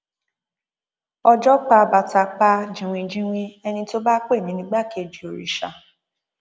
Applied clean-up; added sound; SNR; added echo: none; none; none; none.